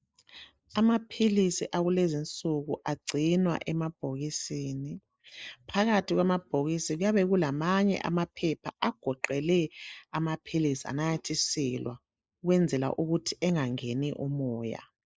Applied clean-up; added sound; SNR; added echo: neural mask model Resemble Enhance denoiser.